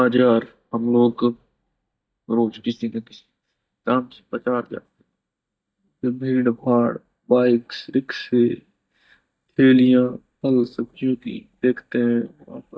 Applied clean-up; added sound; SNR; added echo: neural mask model DeepFilterNet 3.